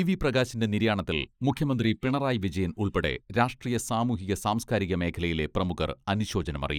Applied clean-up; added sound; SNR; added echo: neural mask model Resemble Enhance denoiser.